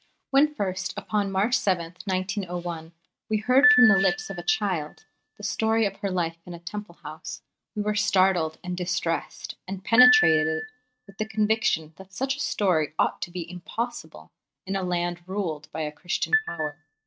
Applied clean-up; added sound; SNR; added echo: neural mask model RNNoise.